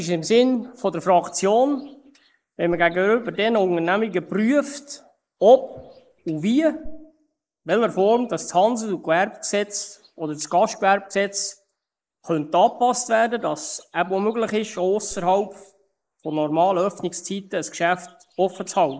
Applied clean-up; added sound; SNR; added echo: neural mask model Resemble Enhance denoiser.